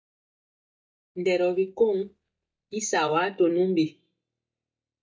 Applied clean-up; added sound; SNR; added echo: neural mask model DeepFilterNet 3.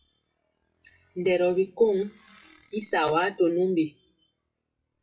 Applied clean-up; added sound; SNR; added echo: classical method WPE with log-MMSE.